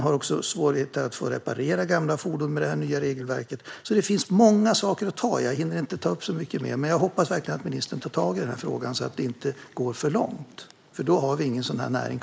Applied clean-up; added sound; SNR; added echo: neural mask model Resemble Enhance denoiser.